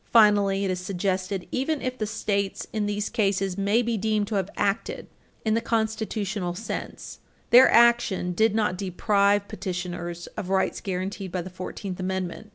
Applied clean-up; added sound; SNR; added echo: none; none; none; none.